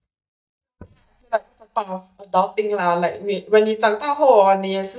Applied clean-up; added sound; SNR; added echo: neural mask model DeepFilterNet 3.